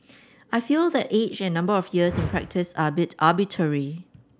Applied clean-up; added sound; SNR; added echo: none; Whoosh, swoosh, swish; 12 dB; none.